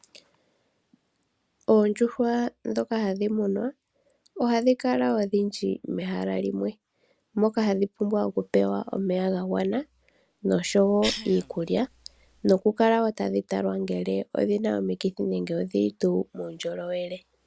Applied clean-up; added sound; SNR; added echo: none; Cough; 14 dB; none.